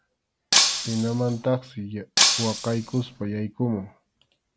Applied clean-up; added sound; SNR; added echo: none; Shatter; -4 dB; none.